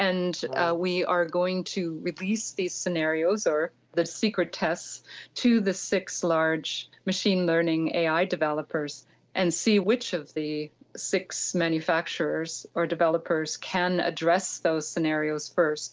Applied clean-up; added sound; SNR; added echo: neural separator model SepFormer DNS4.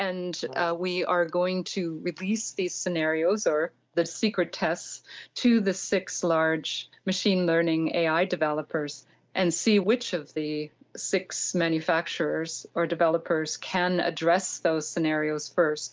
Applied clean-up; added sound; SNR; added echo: neural mask model DeepFilterNet 3.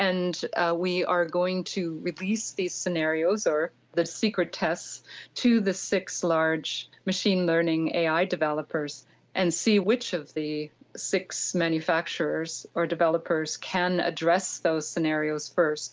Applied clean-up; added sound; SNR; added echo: none; none; none; none.